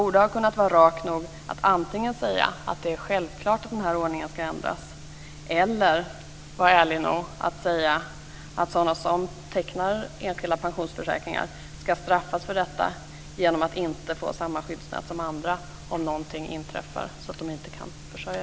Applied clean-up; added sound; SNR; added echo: none; none; none; none.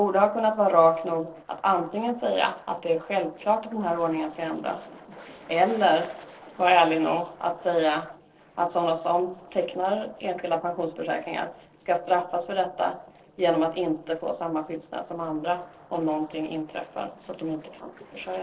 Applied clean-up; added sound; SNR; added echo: neural separator model SepFormer DNS4.